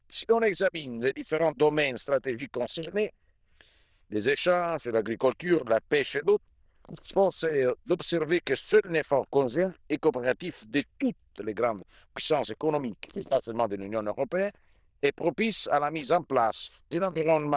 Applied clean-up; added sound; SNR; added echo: neural diffusion model UNIVERSE++.